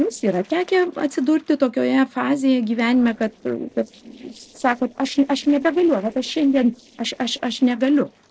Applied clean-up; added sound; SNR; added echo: neural separator model SepFormer DNS4.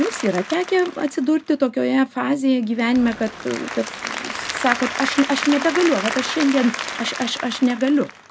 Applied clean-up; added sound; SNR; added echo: none; Applause / Crowd; 9 dB; none.